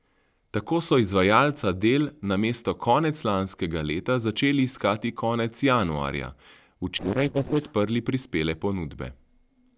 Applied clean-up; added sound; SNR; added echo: neural separator model SepFormer DNS4.